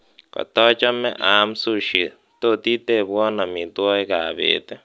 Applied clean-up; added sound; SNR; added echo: none; none; none; none.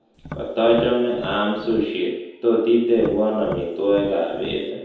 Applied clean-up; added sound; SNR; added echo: none; Tap; 16 dB; reverberation time 0.9 s.